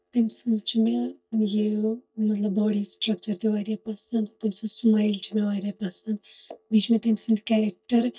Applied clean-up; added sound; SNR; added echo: neural mask model DeepFilterNet 3.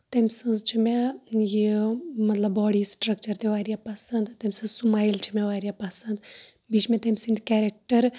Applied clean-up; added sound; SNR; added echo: none; none; none; none.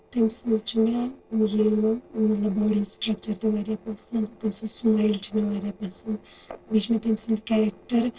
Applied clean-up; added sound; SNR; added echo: neural separator model SepFormer DNS4.